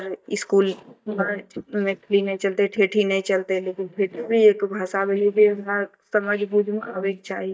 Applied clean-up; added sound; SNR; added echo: neural mask model DeepFilterNet 3.